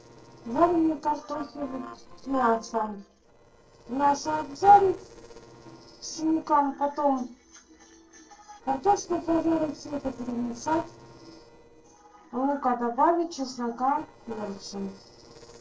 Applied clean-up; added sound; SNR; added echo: neural separator model SepFormer DNS4.